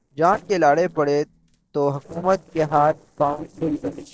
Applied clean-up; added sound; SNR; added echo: neural separator model SepFormer DNS4.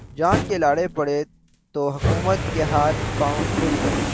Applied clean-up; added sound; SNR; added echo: none; Fire; 1 dB; none.